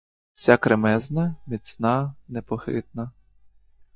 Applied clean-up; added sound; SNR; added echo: neural mask model DeepFilterNet 3.